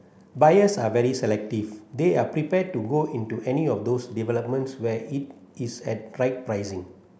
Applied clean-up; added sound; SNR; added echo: none; none; none; none.